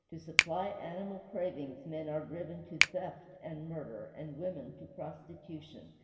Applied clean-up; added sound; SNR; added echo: none; Finger snapping; -3 dB; reverberation time 2.1 s.